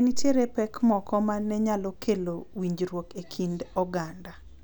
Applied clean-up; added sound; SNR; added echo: none; none; none; none.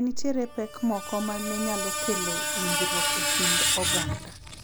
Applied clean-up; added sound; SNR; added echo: none; Screech; -2 dB; none.